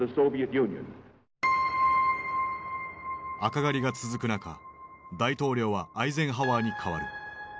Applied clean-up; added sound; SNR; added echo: none; none; none; none.